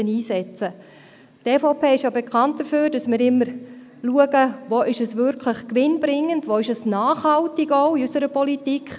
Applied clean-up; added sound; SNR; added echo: none; none; none; none.